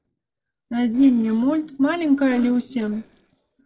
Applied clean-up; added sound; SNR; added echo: neural separator model SepFormer DNS4.